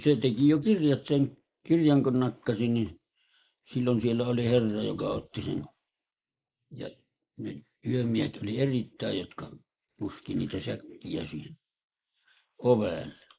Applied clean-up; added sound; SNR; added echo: neural mask model Resemble Enhance denoiser.